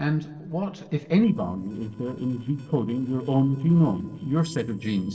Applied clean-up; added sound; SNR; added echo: neural separator model SepFormer DNS4.